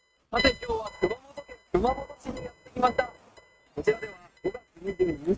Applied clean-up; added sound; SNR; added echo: neural mask model RNNoise.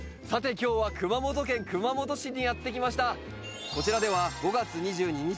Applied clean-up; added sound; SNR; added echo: none; none; none; none.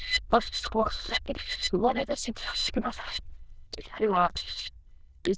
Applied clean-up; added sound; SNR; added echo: neural diffusion model UNIVERSE++.